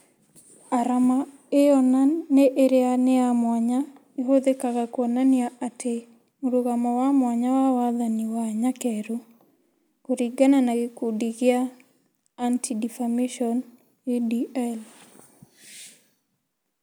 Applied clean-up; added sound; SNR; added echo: none; none; none; none.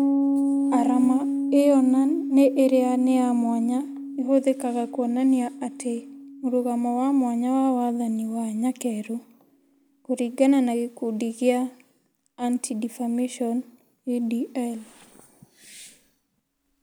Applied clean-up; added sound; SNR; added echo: none; Piano; 7 dB; none.